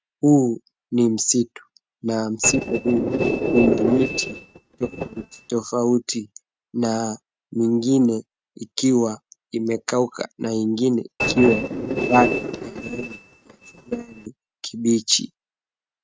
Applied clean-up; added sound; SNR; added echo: neural mask model RNNoise.